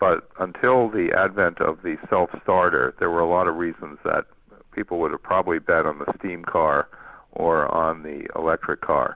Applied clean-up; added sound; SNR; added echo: none; none; none; none.